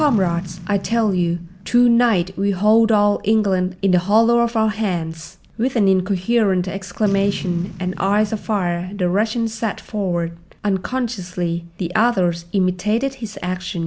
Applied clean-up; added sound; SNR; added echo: none; Boom; 19 dB; none.